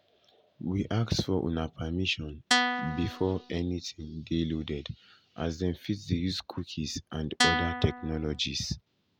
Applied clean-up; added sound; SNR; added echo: none; Guitar; -2 dB; none.